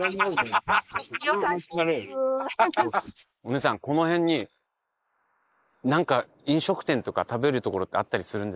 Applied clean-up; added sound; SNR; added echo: neural mask model Resemble Enhance denoiser.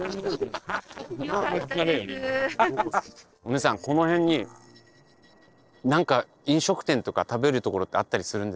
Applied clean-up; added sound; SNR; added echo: neural separator model SepFormer DNS4.